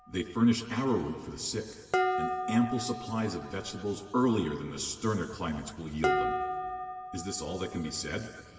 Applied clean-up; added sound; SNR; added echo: none; Dishes, pots, and pans; 4 dB; reverberation time 2.3 s.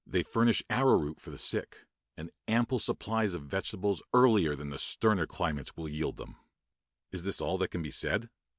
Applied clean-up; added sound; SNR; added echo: none; none; none; none.